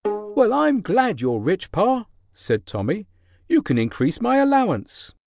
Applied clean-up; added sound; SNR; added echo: neural separator model SepFormer DNS4.